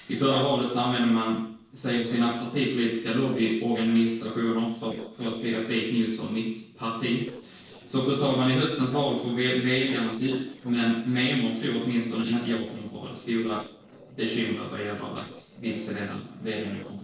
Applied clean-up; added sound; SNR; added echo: neural separator model SepFormer DNS4.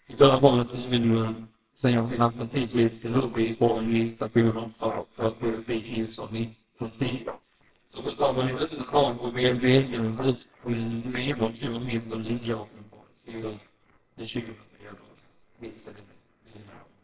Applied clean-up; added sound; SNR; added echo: neural separator model SepFormer WHAMR!.